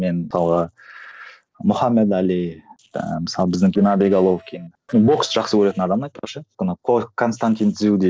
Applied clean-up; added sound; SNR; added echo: neural separator model SepFormer DNS4.